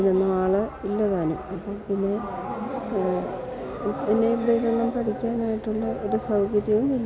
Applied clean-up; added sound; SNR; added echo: none; none; none; none.